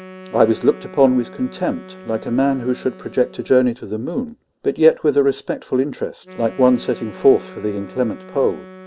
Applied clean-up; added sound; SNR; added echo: none; Wind instrument, woodwind instrument; 20 dB; none.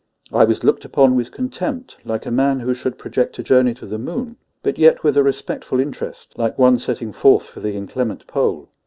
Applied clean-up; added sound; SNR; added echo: none; none; none; none.